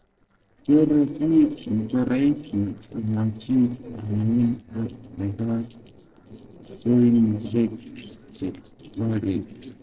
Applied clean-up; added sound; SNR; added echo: neural separator model SepFormer DNS4.